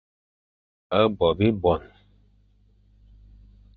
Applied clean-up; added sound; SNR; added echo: neural mask model DeepFilterNet 3.